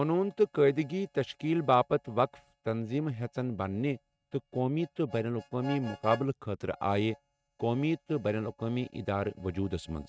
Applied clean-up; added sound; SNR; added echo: neural mask model RNNoise.